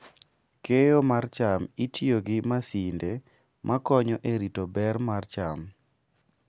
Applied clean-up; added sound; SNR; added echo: none; none; none; none.